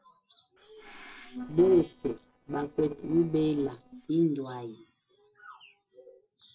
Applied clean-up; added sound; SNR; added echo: neural separator model SepFormer DNS4.